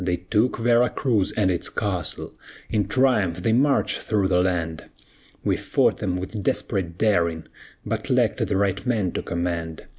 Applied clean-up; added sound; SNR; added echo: none; none; none; none.